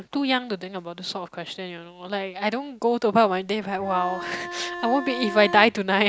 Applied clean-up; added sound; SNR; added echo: none; Bowed string instrument; 11 dB; none.